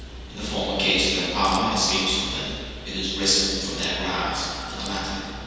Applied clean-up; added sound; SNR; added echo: none; Crack; 18 dB; reverberation time 2.1 s.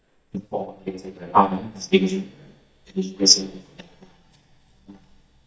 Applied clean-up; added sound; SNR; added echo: neural mask model DeepFilterNet 3.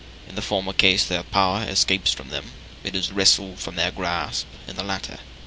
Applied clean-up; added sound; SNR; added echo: none; none; none; none.